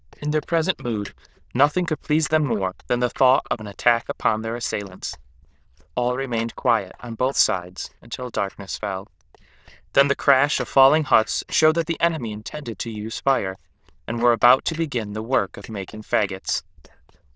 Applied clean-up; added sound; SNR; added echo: neural diffusion model UNIVERSE++.